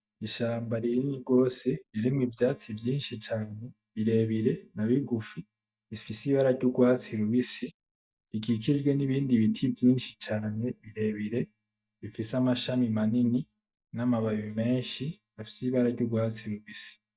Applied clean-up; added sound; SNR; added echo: neural mask model DeepFilterNet 3.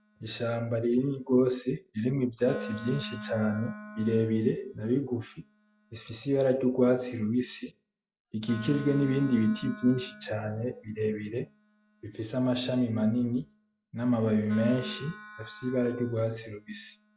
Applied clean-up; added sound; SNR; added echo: classical method log-MMSE.